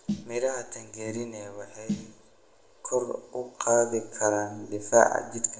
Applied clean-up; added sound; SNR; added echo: none; Snare drum; 11 dB; reverberation time 0.8 s.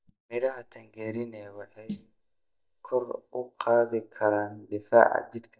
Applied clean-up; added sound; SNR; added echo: neural mask model DeepFilterNet 3.